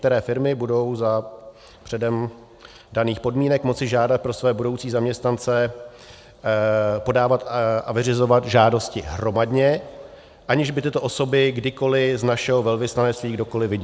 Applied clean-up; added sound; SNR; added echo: none; none; none; none.